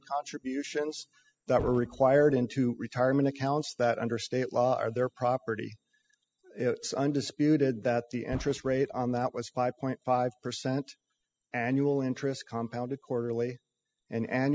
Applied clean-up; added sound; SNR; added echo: classical method spectral subtraction.